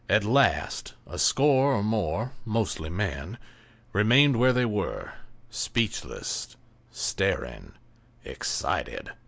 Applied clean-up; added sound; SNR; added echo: none; none; none; none.